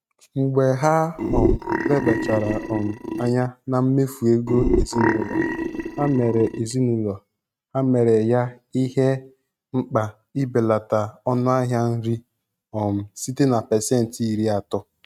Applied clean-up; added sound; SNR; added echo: neural mask model RNNoise.